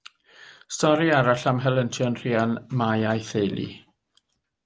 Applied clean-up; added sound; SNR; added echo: none; none; none; none.